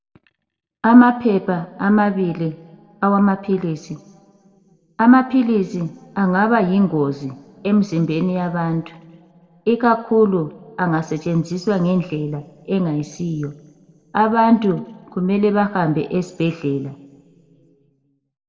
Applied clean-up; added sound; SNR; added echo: none; none; none; reverberation time 1.2 s.